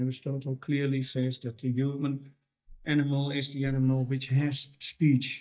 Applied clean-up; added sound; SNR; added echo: neural mask model DeepFilterNet 3.